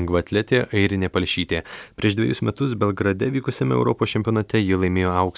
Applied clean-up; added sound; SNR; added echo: none; none; none; none.